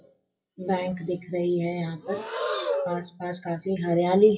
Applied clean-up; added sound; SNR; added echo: classical method WPE with log-MMSE.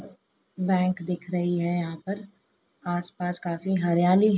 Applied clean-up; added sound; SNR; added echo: none; none; none; none.